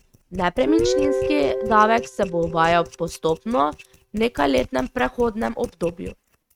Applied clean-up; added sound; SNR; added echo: neural mask model RNNoise.